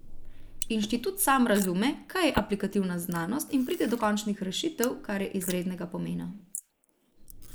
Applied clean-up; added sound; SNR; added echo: neural mask model Resemble Enhance denoiser.